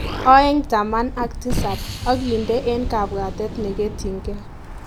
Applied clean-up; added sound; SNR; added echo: none; Explosion + Bird; 7 dB; none.